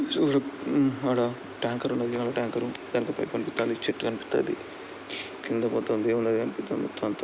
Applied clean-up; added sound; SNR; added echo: none; none; none; none.